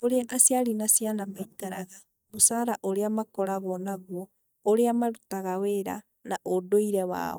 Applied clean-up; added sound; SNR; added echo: neural mask model DeepFilterNet 3.